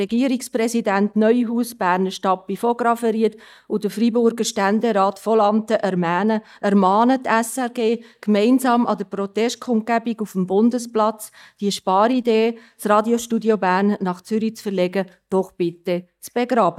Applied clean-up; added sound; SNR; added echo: neural mask model DeepFilterNet 3.